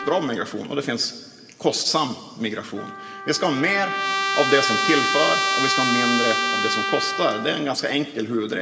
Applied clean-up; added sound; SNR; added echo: none; Trumpet; 2 dB; reverberation time 1.6 s.